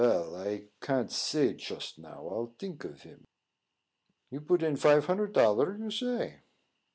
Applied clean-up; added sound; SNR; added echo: none; none; none; none.